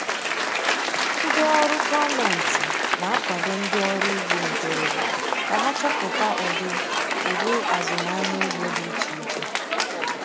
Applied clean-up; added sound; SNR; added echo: none; Applause / Cheering; -4 dB; none.